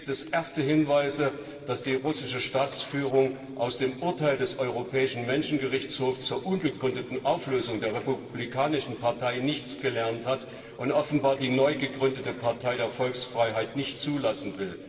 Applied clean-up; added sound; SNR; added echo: neural separator model SepFormer DNS4.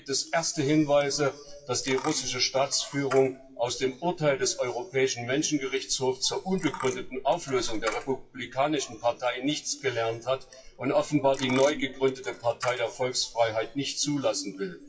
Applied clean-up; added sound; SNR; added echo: classical method WPE with log-MMSE.